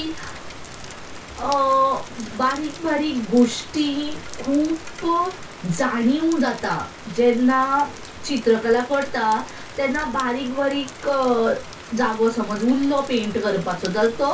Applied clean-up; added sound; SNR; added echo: none; Rain; 16 dB; reverberation time 0.2 s.